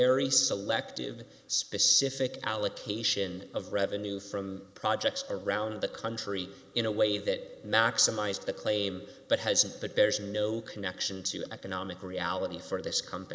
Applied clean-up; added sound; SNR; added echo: neural mask model Resemble Enhance denoiser.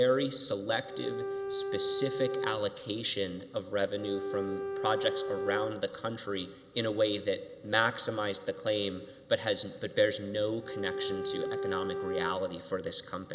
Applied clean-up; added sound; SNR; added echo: none; Bowed string instrument; 4 dB; none.